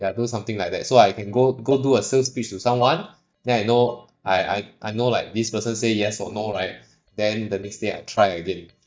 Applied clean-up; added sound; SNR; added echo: neural mask model DeepFilterNet 3.